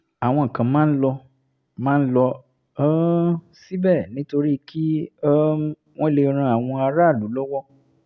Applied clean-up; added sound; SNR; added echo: none; none; none; none.